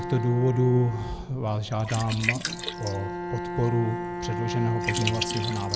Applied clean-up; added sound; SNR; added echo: none; Bowed string instrument + Liquid; 5 dB; none.